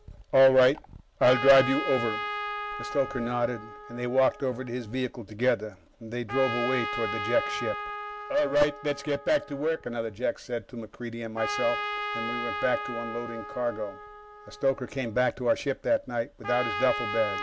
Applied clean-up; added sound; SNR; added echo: none; Trumpet; 8 dB; none.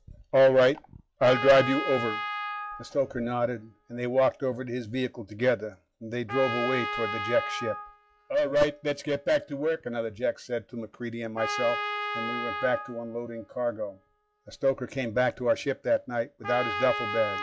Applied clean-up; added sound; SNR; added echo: classical method log-MMSE.